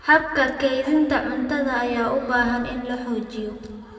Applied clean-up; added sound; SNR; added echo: none; none; none; reverberation time 2.1 s.